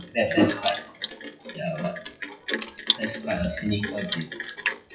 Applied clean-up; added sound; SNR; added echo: classical method WPE with log-MMSE.